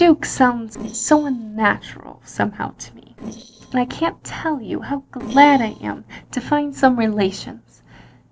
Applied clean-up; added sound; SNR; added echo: neural separator model SepFormer DNS4.